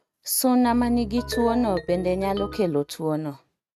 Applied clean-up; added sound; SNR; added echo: neural mask model RNNoise.